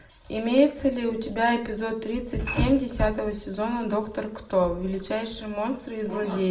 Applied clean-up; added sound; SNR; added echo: none; none; none; reverberation time 0.4 s.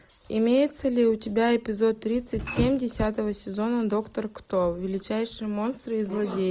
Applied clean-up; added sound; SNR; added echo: none; none; none; none.